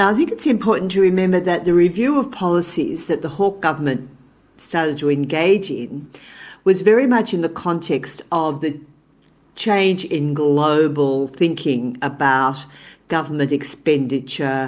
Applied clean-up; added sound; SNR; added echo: none; none; none; none.